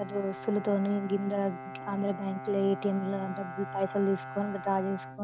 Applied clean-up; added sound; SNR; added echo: none; Bowed string instrument; 11 dB; none.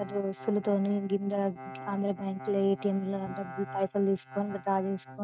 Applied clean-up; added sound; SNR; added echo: neural mask model RNNoise.